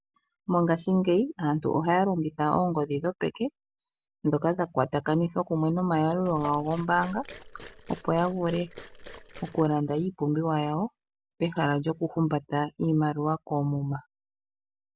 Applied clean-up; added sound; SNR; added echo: none; Liquid; 17 dB; none.